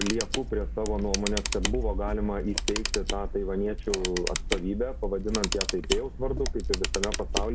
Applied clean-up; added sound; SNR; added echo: none; Camera; 0 dB; none.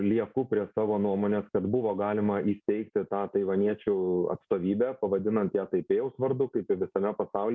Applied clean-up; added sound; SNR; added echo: none; none; none; none.